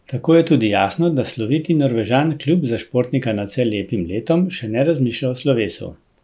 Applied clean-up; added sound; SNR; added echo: none; none; none; none.